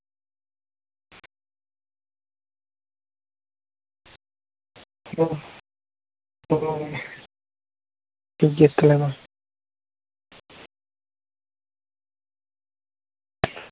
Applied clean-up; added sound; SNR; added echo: none; none; none; none.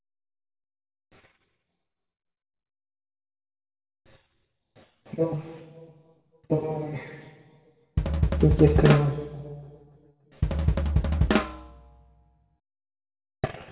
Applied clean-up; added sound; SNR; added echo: none; Drum kit; -5 dB; reverberation time 2.2 s.